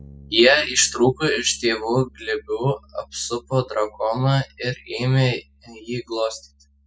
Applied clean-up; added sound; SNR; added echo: classical method spectral subtraction.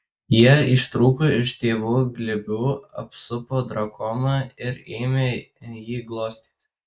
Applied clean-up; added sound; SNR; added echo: neural mask model Resemble Enhance denoiser.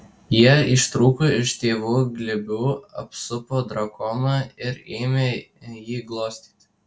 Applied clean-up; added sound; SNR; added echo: none; none; none; none.